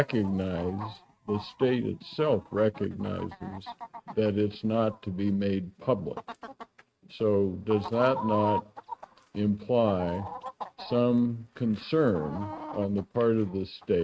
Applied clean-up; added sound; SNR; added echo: neural mask model RNNoise.